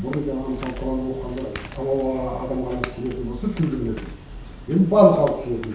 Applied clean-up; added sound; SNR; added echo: none; Crack / Crackle; 13 dB; reverberation time 0.7 s.